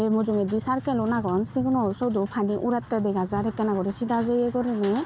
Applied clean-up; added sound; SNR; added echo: none; none; none; none.